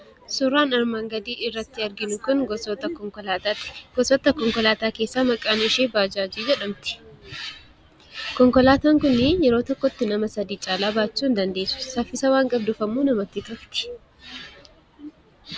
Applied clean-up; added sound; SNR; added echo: none; none; none; none.